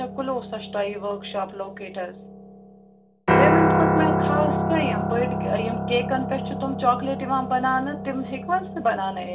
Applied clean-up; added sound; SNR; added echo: none; Piano; -1 dB; reverberation time 0.2 s.